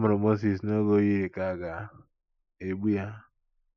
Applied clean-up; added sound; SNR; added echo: neural mask model Resemble Enhance denoiser.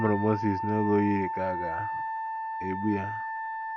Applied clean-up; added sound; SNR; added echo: none; Wind instrument, woodwind instrument; 3 dB; none.